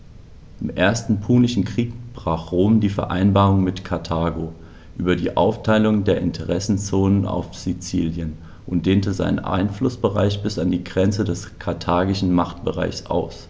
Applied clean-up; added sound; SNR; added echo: none; none; none; none.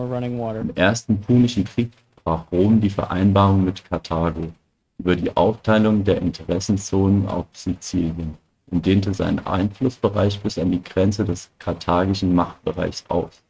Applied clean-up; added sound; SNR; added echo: neural mask model RNNoise.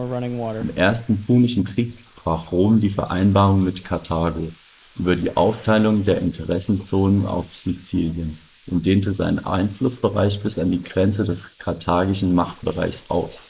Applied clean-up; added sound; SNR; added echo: neural mask model Resemble Enhance denoiser.